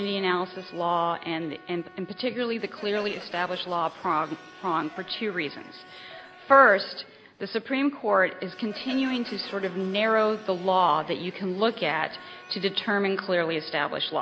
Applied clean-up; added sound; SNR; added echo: none; Crowd + Trumpet; 20 dB; none.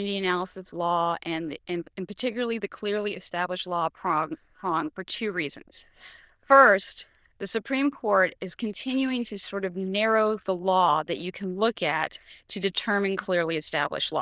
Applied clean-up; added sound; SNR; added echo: neural diffusion model UNIVERSE++.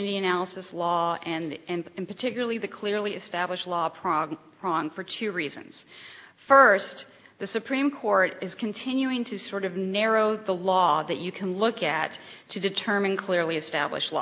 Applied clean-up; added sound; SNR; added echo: none; none; none; none.